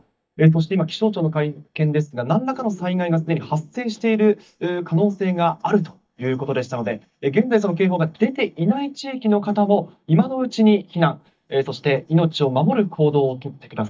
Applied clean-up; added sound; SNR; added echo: neural mask model DeepFilterNet 3.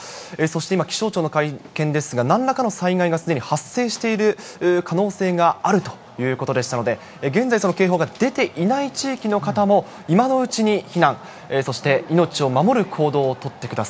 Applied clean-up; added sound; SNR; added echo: none; none; none; none.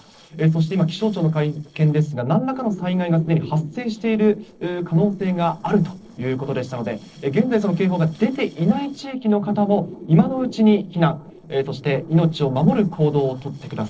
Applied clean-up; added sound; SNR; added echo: neural separator model SepFormer DNS4.